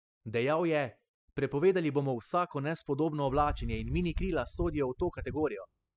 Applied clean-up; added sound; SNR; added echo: classical method spectral subtraction.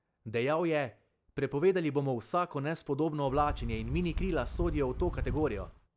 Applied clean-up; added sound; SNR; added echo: none; Wind; 5 dB; none.